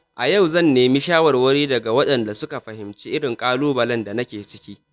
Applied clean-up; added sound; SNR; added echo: none; none; none; none.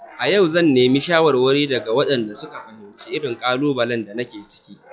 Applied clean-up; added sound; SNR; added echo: classical method log-MMSE.